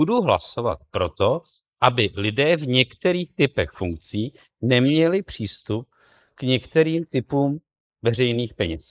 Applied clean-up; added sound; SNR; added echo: neural mask model Resemble Enhance denoiser.